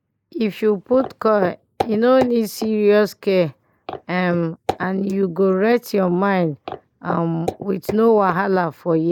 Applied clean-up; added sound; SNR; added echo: neural mask model Resemble Enhance denoiser.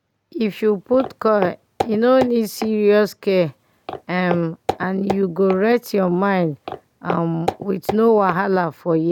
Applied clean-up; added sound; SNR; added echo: none; Walk, footsteps; 11 dB; none.